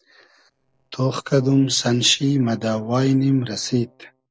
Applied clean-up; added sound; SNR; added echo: neural separator model SepFormer DNS4.